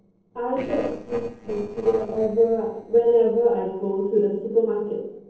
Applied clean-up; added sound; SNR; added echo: neural separator model SepFormer DNS4.